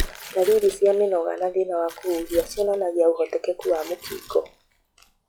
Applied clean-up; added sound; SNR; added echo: classical method log-MMSE.